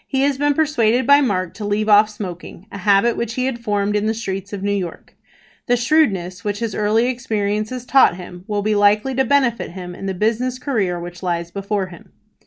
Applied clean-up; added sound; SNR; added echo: none; none; none; none.